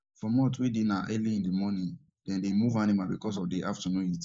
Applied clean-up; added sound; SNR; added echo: neural mask model Resemble Enhance denoiser.